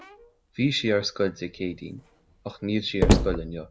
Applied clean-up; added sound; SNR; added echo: none; Slam; 0 dB; none.